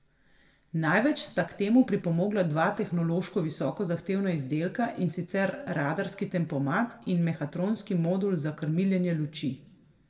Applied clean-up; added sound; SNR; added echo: none; none; none; reverberation time 0.6 s.